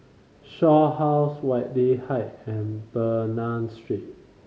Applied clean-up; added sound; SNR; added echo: none; none; none; none.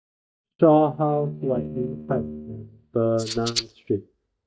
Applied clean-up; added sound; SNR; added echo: neural mask model DeepFilterNet 3.